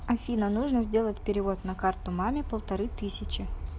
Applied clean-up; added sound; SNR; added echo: none; none; none; none.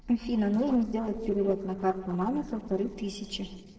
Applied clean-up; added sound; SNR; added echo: neural separator model SepFormer DNS4.